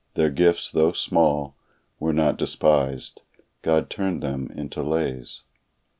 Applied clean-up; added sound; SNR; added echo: none; none; none; none.